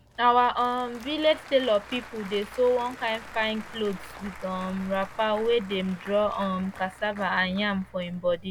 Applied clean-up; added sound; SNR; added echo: none; Applause / Crowd; 17 dB; none.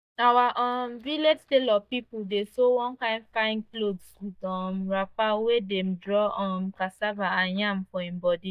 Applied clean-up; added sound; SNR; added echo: neural mask model DeepFilterNet 3.